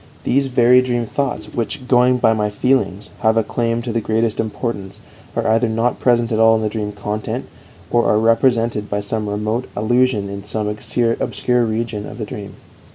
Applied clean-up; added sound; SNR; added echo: none; none; none; none.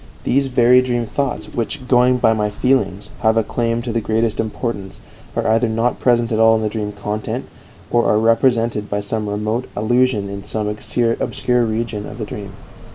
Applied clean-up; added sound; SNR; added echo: none; Traffic noise, roadway noise / Bus; 19 dB; none.